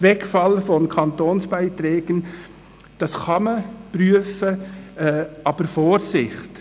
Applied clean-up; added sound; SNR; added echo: none; none; none; none.